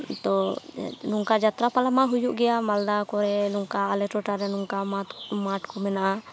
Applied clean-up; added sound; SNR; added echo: none; none; none; none.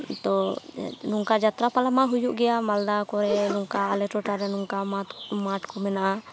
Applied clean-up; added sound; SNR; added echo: none; Cough; 14 dB; none.